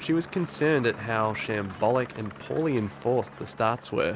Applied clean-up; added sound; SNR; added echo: none; none; none; none.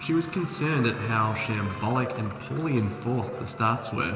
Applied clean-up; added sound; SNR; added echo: none; Trumpet; 20 dB; reverberation time 1.9 s.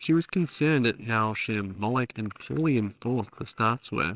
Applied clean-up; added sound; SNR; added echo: neural separator model SepFormer WHAMR!.